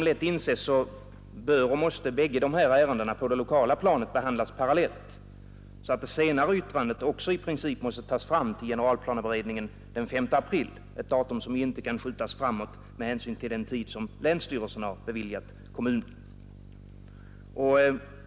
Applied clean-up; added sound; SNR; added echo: none; none; none; none.